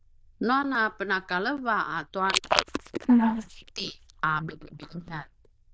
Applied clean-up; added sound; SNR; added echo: neural diffusion model UNIVERSE++.